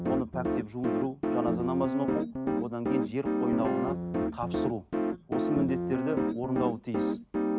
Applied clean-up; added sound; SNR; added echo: none; Piano; -4 dB; none.